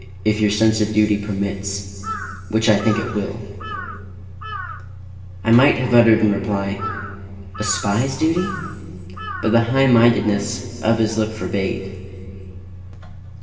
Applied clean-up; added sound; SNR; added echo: none; Bird vocalization, bird call, bird song / Crow; 13 dB; reverberation time 2.7 s.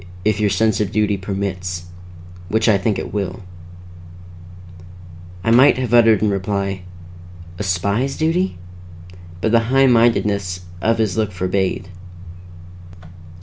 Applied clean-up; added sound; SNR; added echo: none; none; none; none.